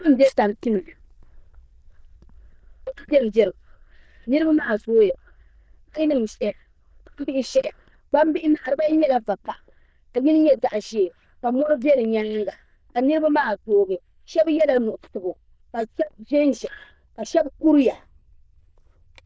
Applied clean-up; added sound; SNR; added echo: neural diffusion model UNIVERSE++.